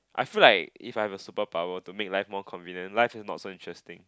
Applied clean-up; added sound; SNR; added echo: none; none; none; none.